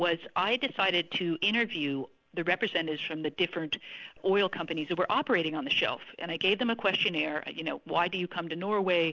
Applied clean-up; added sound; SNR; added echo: none; none; none; none.